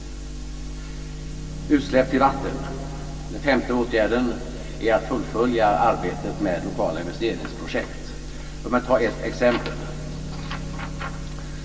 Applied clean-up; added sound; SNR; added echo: none; Bowed string instrument; 19 dB; reverberation time 2.5 s.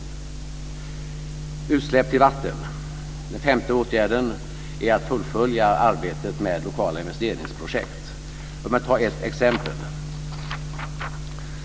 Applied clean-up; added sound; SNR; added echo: none; none; none; none.